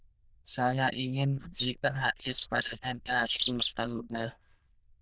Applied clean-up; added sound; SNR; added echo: neural diffusion model UNIVERSE++.